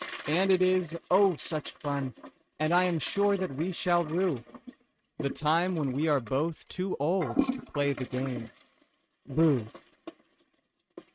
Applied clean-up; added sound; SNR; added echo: neural mask model RNNoise.